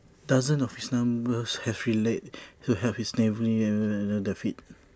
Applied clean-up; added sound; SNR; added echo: none; none; none; none.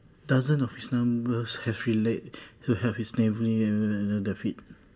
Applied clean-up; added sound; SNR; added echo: none; none; none; reverberation time 0.3 s.